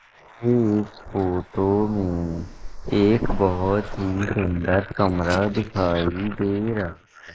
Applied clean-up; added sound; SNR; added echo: neural mask model Resemble Enhance denoiser.